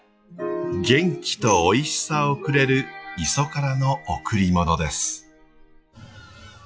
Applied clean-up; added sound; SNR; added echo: classical method log-MMSE.